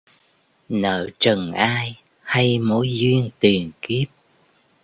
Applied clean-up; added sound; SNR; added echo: none; none; none; none.